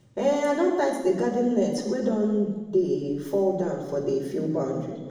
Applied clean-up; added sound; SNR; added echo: none; none; none; reverberation time 1.2 s.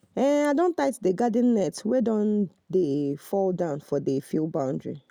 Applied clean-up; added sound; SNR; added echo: none; none; none; none.